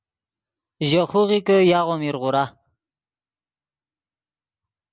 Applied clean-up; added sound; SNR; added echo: none; none; none; none.